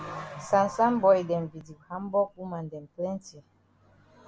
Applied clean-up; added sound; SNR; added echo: none; none; none; none.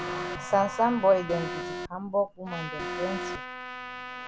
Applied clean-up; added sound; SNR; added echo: none; Alarm + Trumpet; 7 dB; none.